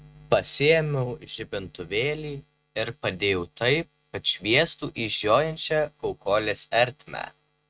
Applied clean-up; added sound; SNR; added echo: neural mask model RNNoise.